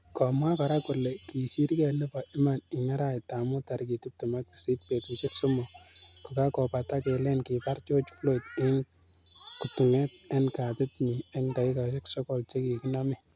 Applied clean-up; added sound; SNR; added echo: none; Wind chime; 13 dB; none.